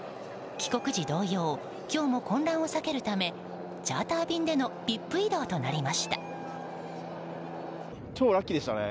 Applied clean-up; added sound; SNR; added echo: none; Meow; 19 dB; none.